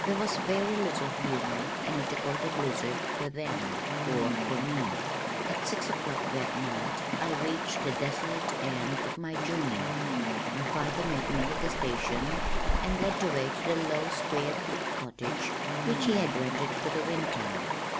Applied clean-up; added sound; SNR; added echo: none; Insect + Stream; -2 dB; none.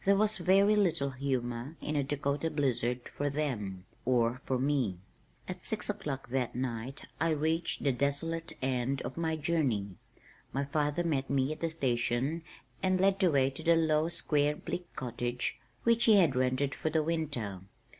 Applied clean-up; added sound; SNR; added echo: none; none; none; none.